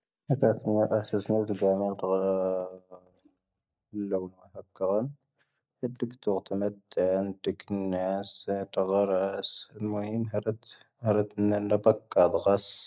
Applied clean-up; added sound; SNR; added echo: neural mask model DeepFilterNet 3.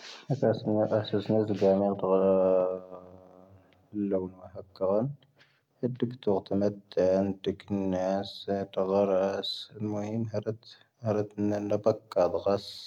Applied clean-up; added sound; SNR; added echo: none; none; none; none.